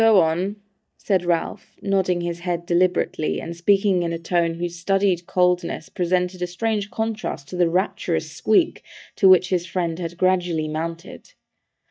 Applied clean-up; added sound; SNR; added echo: neural mask model DeepFilterNet 3.